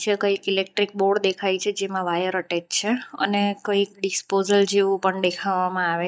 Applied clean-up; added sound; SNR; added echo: neural mask model DeepFilterNet 3.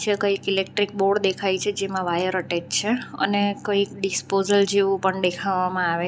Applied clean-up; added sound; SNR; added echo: none; none; none; none.